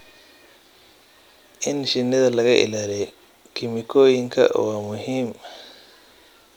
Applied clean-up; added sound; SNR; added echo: none; none; none; none.